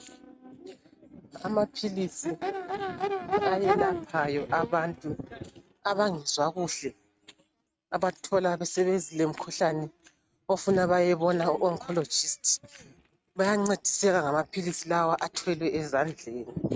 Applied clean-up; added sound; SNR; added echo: neural mask model RNNoise.